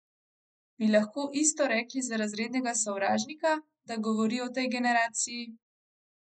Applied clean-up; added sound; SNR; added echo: neural mask model Resemble Enhance denoiser.